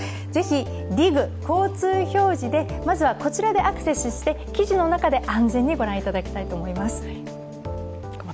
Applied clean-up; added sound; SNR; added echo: none; none; none; none.